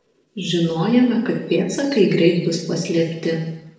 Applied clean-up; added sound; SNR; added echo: neural separator model SepFormer DNS4.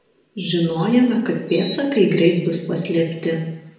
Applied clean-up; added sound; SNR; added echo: none; Bird vocalization, bird call, bird song; 14 dB; reverberation time 0.8 s.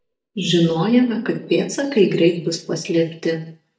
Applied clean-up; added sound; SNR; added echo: neural mask model DeepFilterNet 3.